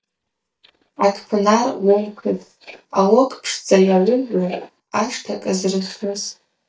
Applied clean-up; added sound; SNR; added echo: neural mask model DeepFilterNet 3.